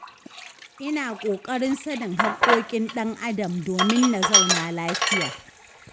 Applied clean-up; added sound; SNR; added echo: none; Sink (filling or washing); 0 dB; none.